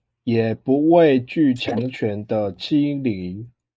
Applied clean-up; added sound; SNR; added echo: neural mask model Resemble Enhance denoiser.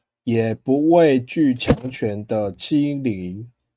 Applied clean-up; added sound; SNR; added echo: neural mask model RNNoise.